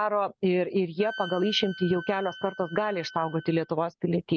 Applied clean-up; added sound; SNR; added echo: none; Wind instrument, woodwind instrument; 16 dB; none.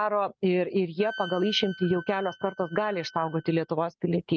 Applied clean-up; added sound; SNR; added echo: neural mask model RNNoise.